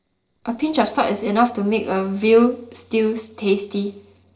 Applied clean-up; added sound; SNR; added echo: neural separator model SepFormer DNS4.